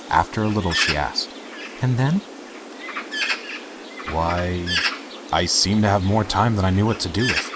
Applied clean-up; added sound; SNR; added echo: none; Bird; 7 dB; none.